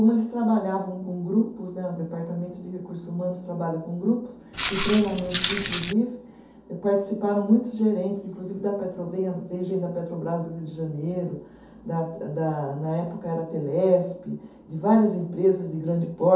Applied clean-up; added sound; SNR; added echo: none; Walk, footsteps; 1 dB; reverberation time 0.5 s.